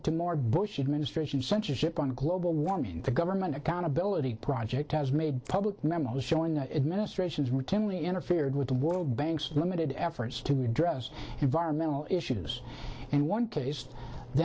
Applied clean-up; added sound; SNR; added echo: neural separator model SepFormer DNS4.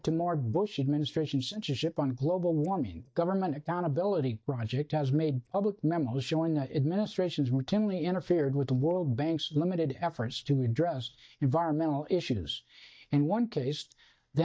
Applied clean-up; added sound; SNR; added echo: neural mask model DeepFilterNet 3.